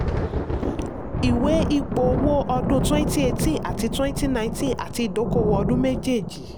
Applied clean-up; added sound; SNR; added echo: none; Thunder; 0 dB; none.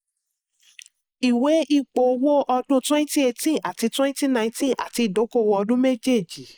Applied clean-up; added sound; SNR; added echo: neural mask model Resemble Enhance denoiser.